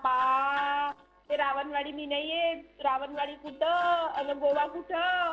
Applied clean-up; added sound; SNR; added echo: neural separator model SepFormer DNS4.